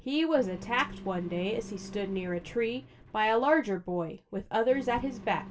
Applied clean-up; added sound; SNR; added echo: none; Engine; 16 dB; reverberation time 0.2 s.